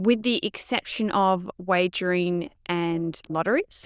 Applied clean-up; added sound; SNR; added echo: neural diffusion model UNIVERSE++.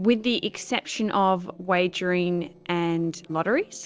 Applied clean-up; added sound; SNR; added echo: neural separator model SepFormer DNS4.